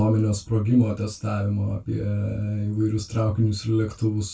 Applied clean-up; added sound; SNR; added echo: none; none; none; reverberation time 0.2 s.